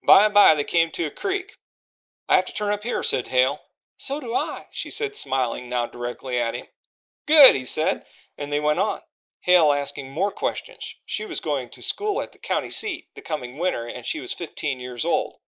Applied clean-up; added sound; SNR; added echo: neural mask model Resemble Enhance denoiser.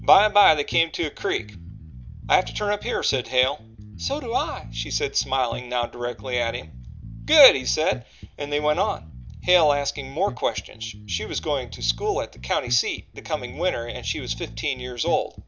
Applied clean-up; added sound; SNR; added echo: none; Bass guitar; 14 dB; none.